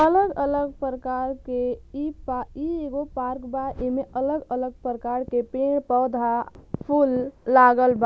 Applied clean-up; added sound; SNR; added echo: none; none; none; none.